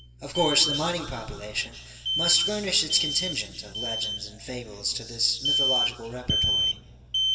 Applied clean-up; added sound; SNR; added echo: none; Alarm; 0 dB; reverberation time 1.8 s.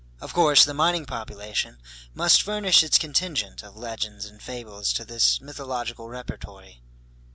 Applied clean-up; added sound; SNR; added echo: none; none; none; none.